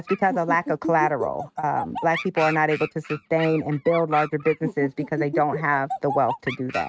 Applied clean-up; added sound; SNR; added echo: neural mask model RNNoise.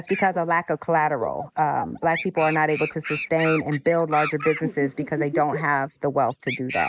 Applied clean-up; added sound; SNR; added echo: neural mask model Resemble Enhance denoiser.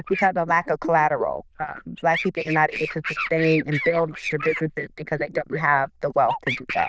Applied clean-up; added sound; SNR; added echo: neural diffusion model UNIVERSE++.